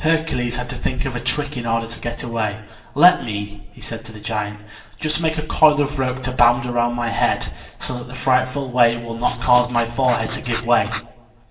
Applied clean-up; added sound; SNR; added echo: none; Writing; 11 dB; reverberation time 0.7 s.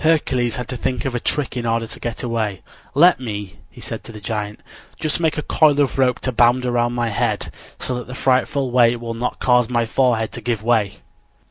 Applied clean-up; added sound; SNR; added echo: none; none; none; none.